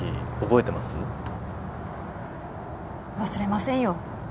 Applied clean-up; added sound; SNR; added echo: none; none; none; none.